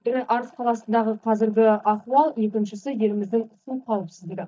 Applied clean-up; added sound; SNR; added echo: neural mask model DeepFilterNet 3.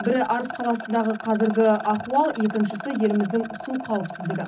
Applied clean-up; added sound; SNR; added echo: none; Rattle; 12 dB; reverberation time 0.4 s.